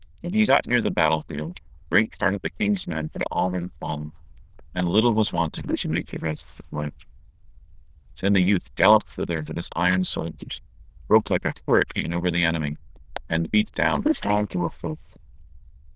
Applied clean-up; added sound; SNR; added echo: neural diffusion model UNIVERSE++.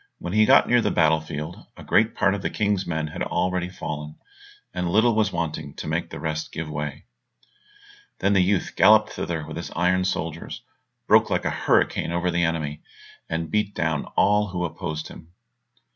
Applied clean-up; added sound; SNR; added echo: none; none; none; none.